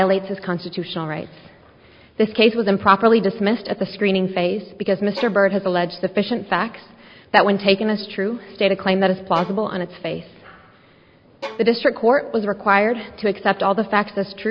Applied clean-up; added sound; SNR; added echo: none; Bowed string instrument; 19 dB; none.